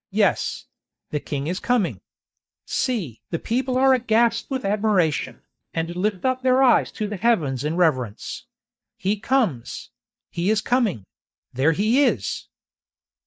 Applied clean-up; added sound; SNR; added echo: neural mask model DeepFilterNet 3.